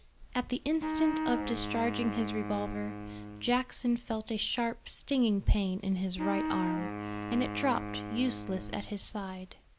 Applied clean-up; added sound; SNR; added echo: none; Wind instrument, woodwind instrument; 5 dB; none.